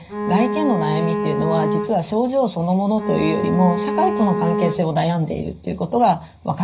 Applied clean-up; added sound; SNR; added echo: none; Bowed string instrument; 3 dB; reverberation time 0.4 s.